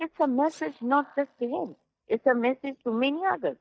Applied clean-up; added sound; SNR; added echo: neural mask model DeepFilterNet 3.